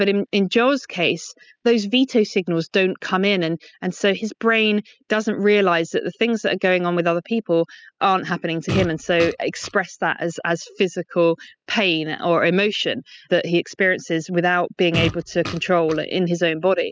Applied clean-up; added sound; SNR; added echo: classical method spectral subtraction.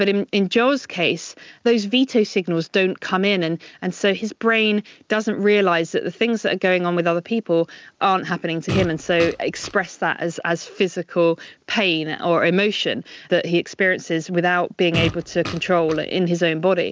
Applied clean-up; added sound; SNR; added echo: none; Fart; 8 dB; none.